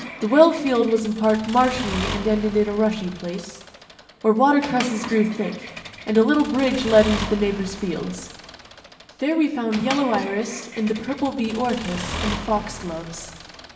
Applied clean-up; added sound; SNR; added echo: none; Accelerating, revving, vroom / Mechanisms; 12 dB; reverberation time 0.8 s.